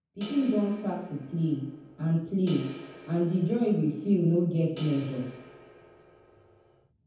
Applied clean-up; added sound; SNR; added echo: none; Crash cymbal; 19 dB; reverberation time 0.9 s.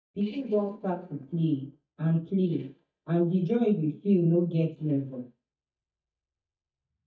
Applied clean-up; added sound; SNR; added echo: neural mask model DeepFilterNet 3.